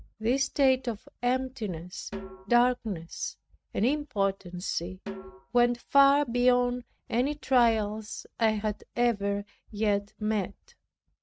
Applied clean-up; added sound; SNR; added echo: neural mask model RNNoise.